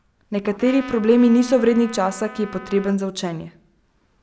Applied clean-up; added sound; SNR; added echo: none; Trumpet; 18 dB; none.